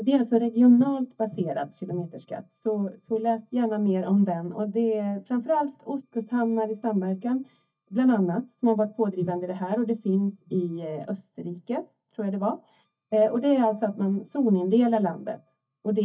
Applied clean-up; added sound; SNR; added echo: neural mask model DeepFilterNet 3.